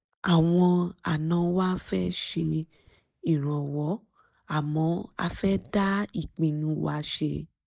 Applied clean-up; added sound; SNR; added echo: neural mask model DeepFilterNet 3.